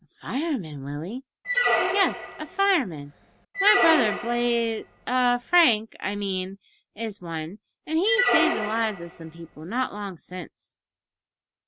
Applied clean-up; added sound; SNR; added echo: none; Squeak; 1 dB; none.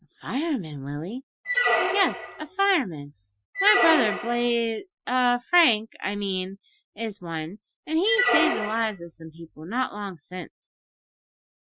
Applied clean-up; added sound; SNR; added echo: classical method Wiener filter.